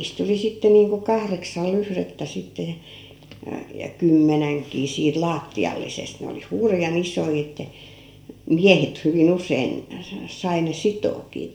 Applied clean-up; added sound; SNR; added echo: none; none; none; reverberation time 0.9 s.